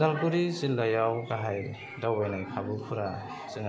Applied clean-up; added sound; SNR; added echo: none; none; none; reverberation time 2.0 s.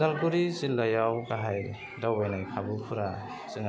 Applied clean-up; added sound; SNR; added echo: none; none; none; none.